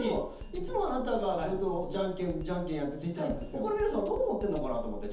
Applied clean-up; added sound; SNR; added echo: none; Drum kit; 9 dB; reverberation time 0.6 s.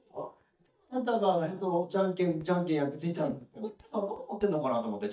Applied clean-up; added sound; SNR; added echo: neural mask model DeepFilterNet 3.